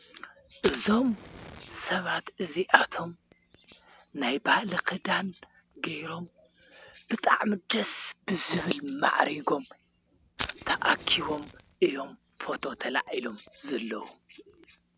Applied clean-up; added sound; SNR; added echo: none; Fire; 17 dB; none.